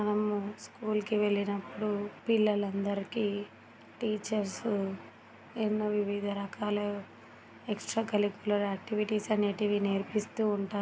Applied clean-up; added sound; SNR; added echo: none; none; none; none.